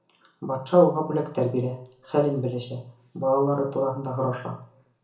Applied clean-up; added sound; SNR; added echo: none; none; none; reverberation time 0.6 s.